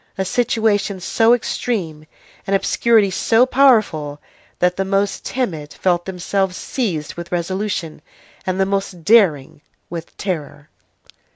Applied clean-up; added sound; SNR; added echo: none; none; none; none.